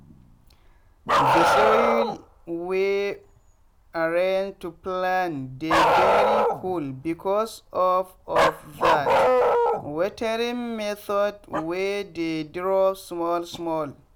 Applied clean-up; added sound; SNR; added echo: none; Bark; -1 dB; none.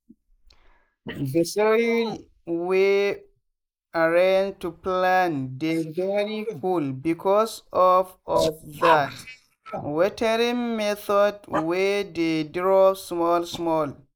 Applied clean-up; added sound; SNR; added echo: neural mask model Resemble Enhance denoiser.